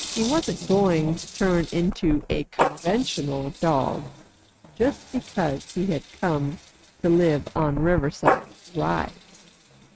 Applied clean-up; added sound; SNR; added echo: neural mask model RNNoise.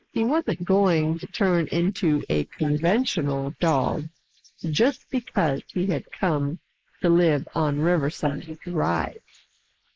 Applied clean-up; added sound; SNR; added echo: neural mask model Resemble Enhance denoiser.